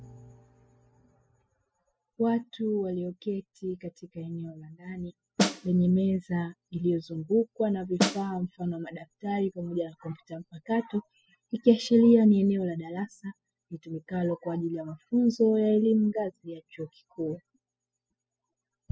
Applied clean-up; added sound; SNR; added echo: classical method spectral subtraction.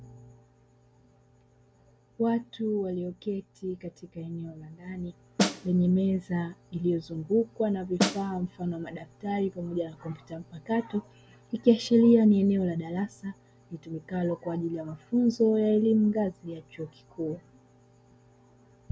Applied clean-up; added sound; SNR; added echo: none; Snare drum; 1 dB; none.